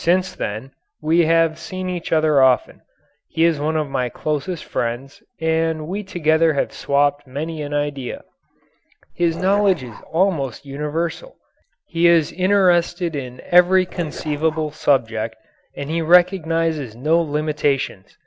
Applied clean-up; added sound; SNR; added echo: none; Dog; 16 dB; none.